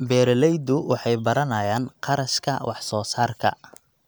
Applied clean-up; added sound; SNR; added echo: none; none; none; none.